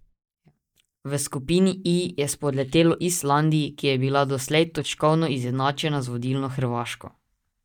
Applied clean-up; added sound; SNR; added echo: neural mask model DeepFilterNet 3.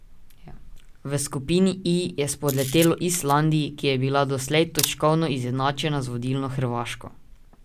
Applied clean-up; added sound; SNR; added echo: none; Camera; 11 dB; none.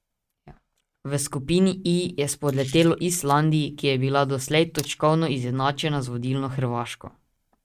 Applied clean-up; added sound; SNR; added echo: neural mask model RNNoise.